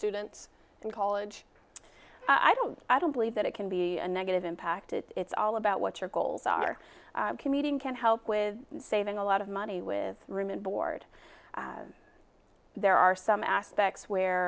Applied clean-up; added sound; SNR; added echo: none; none; none; none.